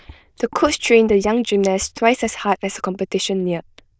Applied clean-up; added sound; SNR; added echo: neural diffusion model UNIVERSE++.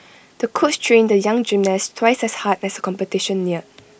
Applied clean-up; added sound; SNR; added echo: none; none; none; none.